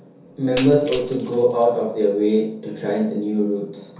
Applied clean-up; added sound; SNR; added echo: none; Shatter; 18 dB; reverberation time 0.6 s.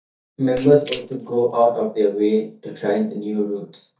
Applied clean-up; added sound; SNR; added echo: neural mask model DeepFilterNet 3.